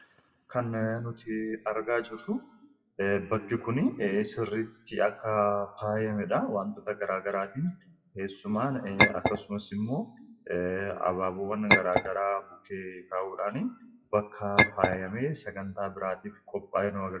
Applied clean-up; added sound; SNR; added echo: classical method WPE with log-MMSE.